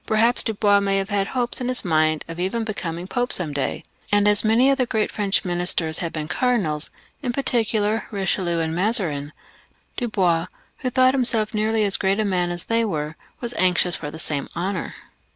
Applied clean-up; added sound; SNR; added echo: none; none; none; none.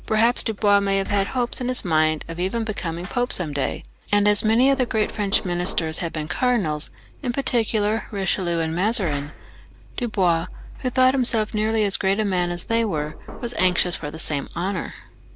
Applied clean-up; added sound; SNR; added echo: none; Knock; 13 dB; none.